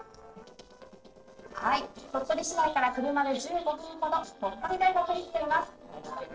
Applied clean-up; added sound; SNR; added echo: neural separator model SepFormer DNS4.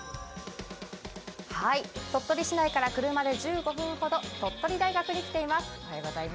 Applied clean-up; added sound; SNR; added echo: none; none; none; none.